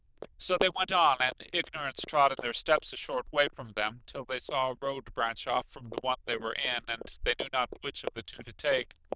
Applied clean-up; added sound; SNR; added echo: neural diffusion model UNIVERSE++.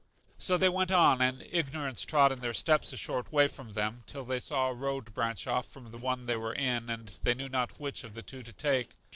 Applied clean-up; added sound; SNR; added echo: neural separator model SepFormer DNS4.